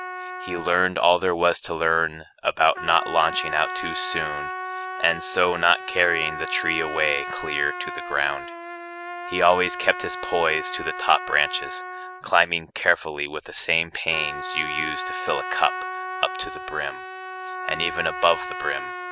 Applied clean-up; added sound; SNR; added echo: none; Trumpet; 9 dB; none.